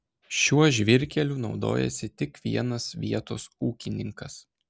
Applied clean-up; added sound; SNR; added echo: none; none; none; none.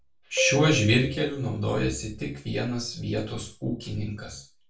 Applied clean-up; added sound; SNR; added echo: none; Marimba, xylophone; 8 dB; reverberation time 0.3 s.